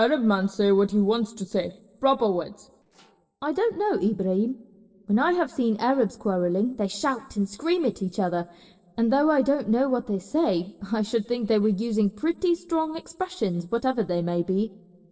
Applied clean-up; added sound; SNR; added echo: neural separator model SepFormer DNS4.